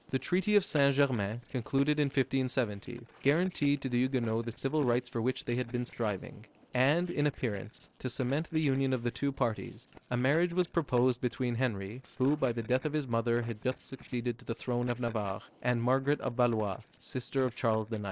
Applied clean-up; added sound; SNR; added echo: neural separator model SepFormer DNS4.